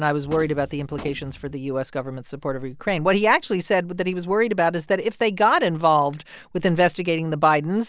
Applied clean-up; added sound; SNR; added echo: none; Gunshot, gunfire; 17 dB; none.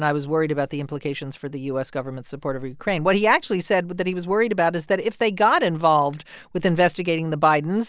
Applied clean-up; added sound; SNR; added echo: none; none; none; none.